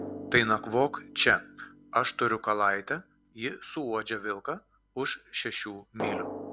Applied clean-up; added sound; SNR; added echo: none; Drum; 13 dB; none.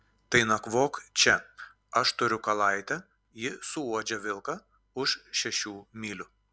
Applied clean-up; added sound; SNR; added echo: none; none; none; none.